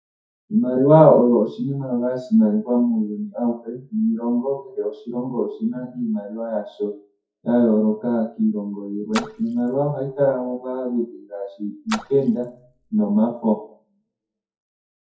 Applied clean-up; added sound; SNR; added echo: classical method WPE with log-MMSE.